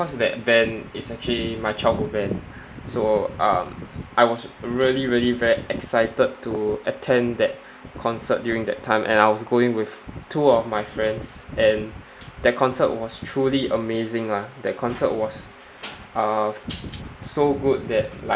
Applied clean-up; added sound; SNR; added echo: none; Tambourine; -1 dB; none.